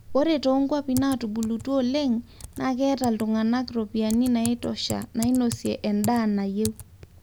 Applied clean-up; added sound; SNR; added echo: none; Typing; 15 dB; none.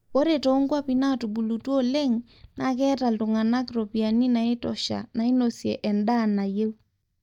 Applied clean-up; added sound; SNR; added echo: neural mask model DeepFilterNet 3.